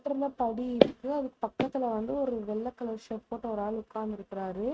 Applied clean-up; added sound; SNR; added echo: neural mask model RNNoise.